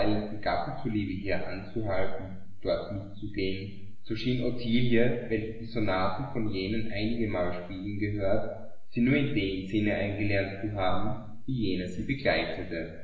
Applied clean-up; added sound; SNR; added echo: none; none; none; reverberation time 0.9 s.